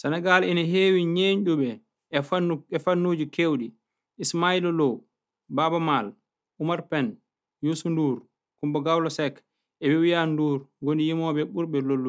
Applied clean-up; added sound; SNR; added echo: none; none; none; none.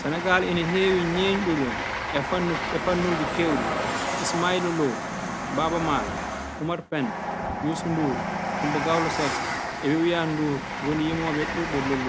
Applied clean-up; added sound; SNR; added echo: none; Train; 3 dB; none.